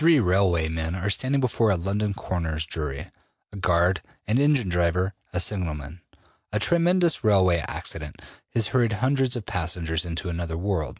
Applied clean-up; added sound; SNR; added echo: none; none; none; none.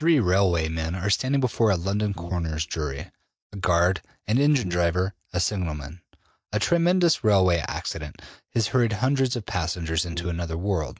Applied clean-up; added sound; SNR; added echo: neural mask model DeepFilterNet 3.